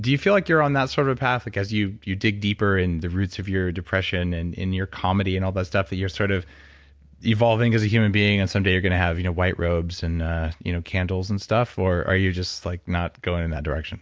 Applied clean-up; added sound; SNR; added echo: none; none; none; none.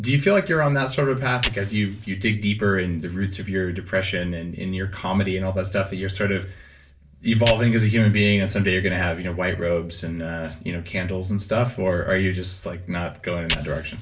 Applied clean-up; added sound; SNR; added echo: none; Fire; 15 dB; reverberation time 0.3 s.